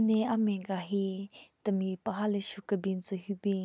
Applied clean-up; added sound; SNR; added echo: none; none; none; none.